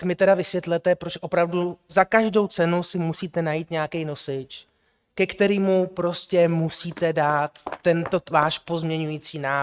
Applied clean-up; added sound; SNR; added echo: neural mask model RNNoise.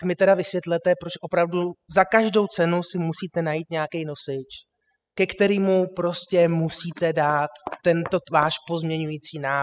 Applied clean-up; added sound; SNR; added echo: classical method spectral subtraction.